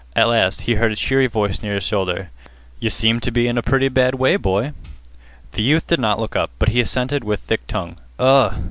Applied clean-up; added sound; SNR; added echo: none; none; none; none.